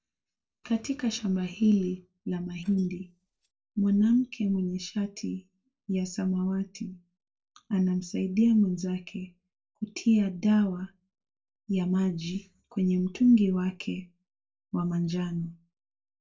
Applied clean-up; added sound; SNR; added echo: neural separator model SepFormer DNS4.